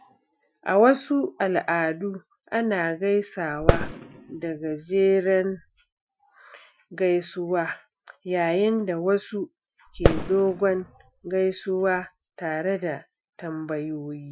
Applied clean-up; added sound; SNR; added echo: classical method Wiener filter.